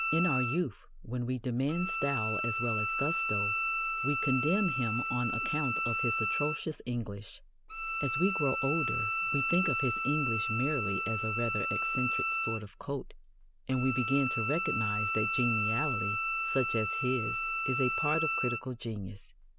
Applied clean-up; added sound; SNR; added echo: none; Bowed string instrument; -1 dB; none.